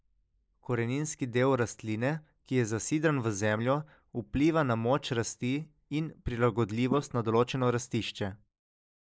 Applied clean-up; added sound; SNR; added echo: neural mask model Resemble Enhance denoiser.